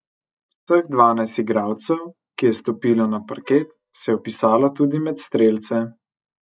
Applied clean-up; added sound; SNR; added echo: neural mask model DeepFilterNet 3.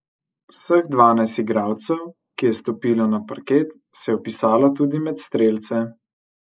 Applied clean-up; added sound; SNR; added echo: neural mask model Resemble Enhance denoiser.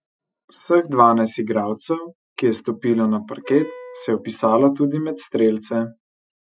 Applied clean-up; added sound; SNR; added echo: classical method Wiener filter.